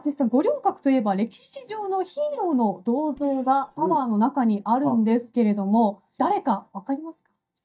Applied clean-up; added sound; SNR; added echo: neural mask model DeepFilterNet 3.